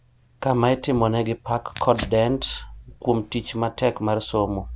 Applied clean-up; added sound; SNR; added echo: none; Tearing; 17 dB; none.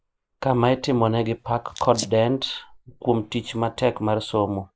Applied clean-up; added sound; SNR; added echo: neural mask model Resemble Enhance denoiser.